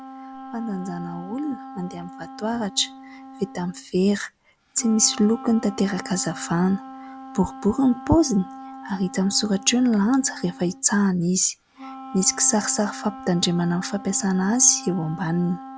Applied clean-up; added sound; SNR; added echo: none; Wind instrument, woodwind instrument; 16 dB; none.